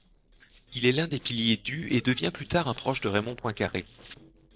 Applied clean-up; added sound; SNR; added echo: neural separator model SepFormer DNS4.